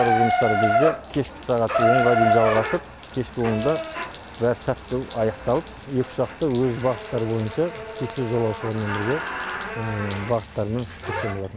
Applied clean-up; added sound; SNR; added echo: none; Bathtub (filling or washing) / Water tap, faucet; 2 dB; none.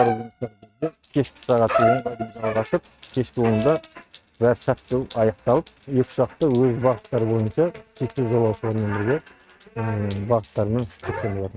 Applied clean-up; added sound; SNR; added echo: neural mask model RNNoise.